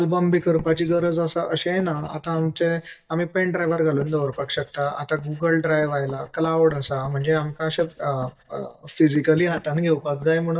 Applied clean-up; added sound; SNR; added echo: neural mask model DeepFilterNet 3.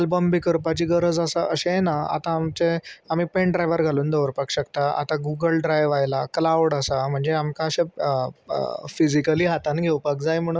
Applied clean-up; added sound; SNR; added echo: none; none; none; none.